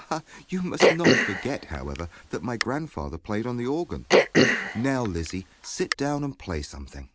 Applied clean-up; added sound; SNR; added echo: none; Cough; -5 dB; none.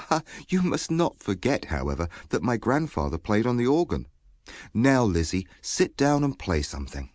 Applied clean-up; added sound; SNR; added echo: none; none; none; none.